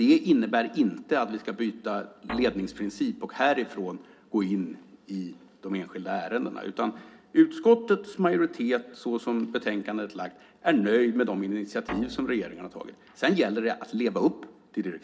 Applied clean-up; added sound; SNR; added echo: none; Guitar; 14 dB; reverberation time 0.3 s.